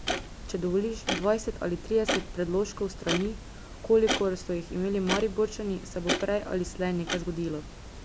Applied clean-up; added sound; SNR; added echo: none; Clock; 6 dB; none.